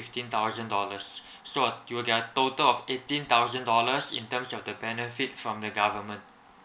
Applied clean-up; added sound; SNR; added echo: none; none; none; none.